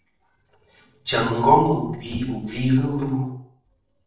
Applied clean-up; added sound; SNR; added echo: neural separator model SepFormer DNS4.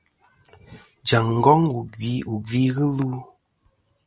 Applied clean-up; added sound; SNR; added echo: none; none; none; none.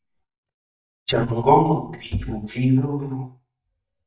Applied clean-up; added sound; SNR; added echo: neural mask model DeepFilterNet 3.